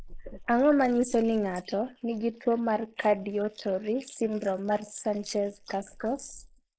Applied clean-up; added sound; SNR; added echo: neural mask model Resemble Enhance denoiser.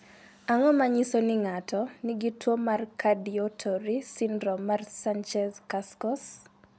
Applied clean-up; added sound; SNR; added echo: none; none; none; none.